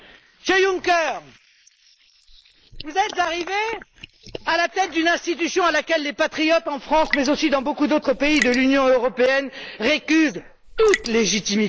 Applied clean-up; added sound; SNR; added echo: neural mask model Resemble Enhance denoiser.